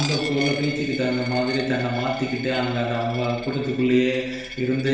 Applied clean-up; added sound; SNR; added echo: none; Coin (dropping); 11 dB; reverberation time 1.0 s.